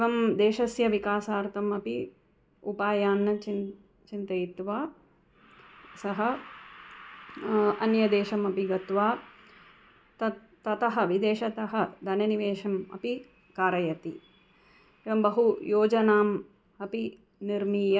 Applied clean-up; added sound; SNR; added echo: none; none; none; none.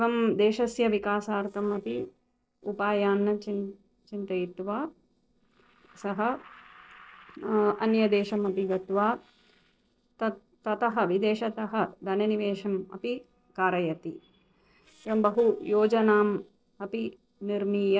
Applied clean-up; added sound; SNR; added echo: neural separator model SepFormer DNS4.